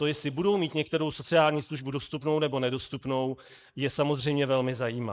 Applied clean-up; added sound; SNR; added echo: neural mask model Resemble Enhance denoiser.